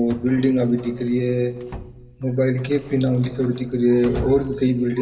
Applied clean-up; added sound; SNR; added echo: none; Drawer open or close; 16 dB; reverberation time 2.2 s.